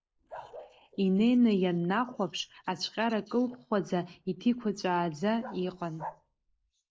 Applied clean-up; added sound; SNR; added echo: neural mask model Resemble Enhance denoiser.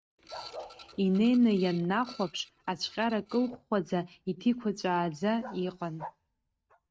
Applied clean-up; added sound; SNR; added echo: neural mask model RNNoise.